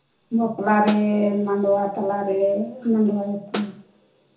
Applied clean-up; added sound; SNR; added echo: none; Snare drum; 10 dB; reverberation time 0.7 s.